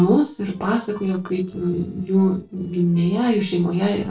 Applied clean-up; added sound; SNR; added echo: neural separator model SepFormer DNS4.